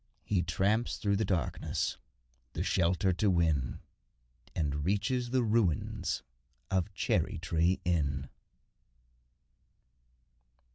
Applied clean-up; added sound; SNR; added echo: none; none; none; none.